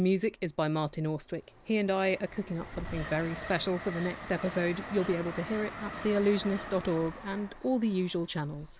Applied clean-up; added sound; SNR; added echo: none; Train + Tambourine; 12 dB; none.